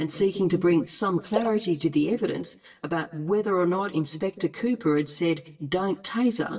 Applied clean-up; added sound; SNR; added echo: neural mask model DeepFilterNet 3.